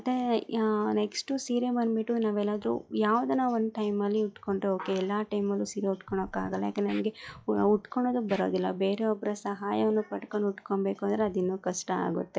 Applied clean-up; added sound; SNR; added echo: classical method log-MMSE.